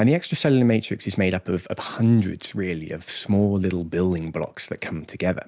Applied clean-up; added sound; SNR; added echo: none; none; none; none.